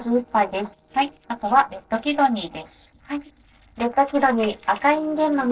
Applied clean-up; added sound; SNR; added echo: neural separator model SepFormer DNS4.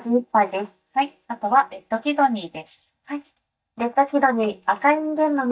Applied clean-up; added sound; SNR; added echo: neural mask model DeepFilterNet 3.